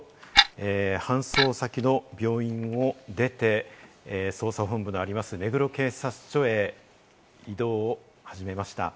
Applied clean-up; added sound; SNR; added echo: none; Clock; -3 dB; none.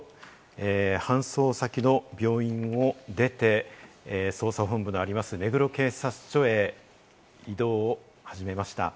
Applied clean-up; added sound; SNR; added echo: none; none; none; none.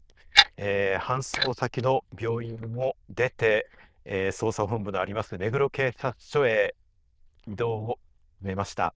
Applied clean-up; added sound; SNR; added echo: neural diffusion model UNIVERSE++.